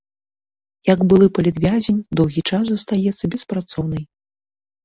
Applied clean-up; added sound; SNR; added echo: none; none; none; none.